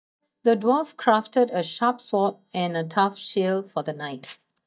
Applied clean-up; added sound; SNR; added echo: neural mask model DeepFilterNet 3.